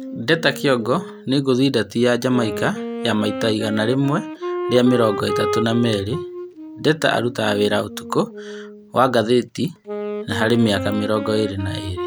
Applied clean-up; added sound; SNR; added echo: none; Wind instrument, woodwind instrument; 9 dB; none.